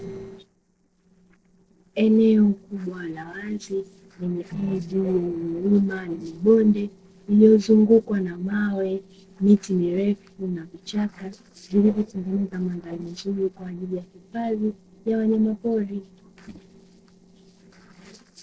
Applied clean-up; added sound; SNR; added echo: neural separator model SepFormer DNS4.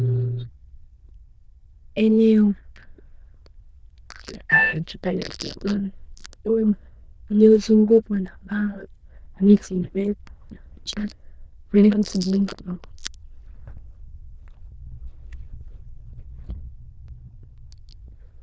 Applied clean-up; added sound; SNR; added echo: neural diffusion model UNIVERSE++.